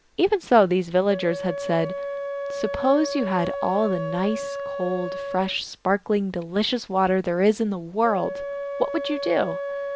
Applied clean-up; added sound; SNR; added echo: none; Wind instrument, woodwind instrument; 8 dB; none.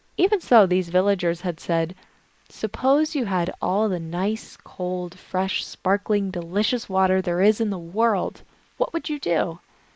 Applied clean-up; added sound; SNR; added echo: neural mask model Resemble Enhance denoiser.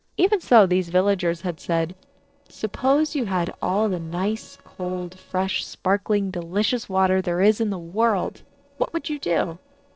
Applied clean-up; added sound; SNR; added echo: neural separator model SepFormer DNS4.